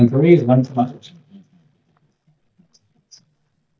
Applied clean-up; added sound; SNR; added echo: neural mask model DeepFilterNet 3.